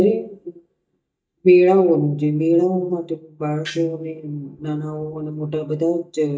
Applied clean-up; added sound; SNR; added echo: neural mask model DeepFilterNet 3.